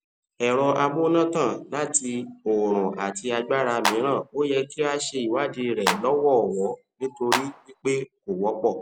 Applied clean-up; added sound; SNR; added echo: none; Clapping; 3 dB; none.